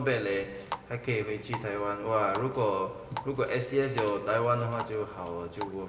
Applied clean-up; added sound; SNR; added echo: none; Water tap, faucet; 13 dB; reverberation time 2.0 s.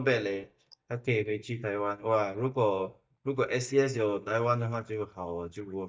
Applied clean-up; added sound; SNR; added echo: neural mask model DeepFilterNet 3.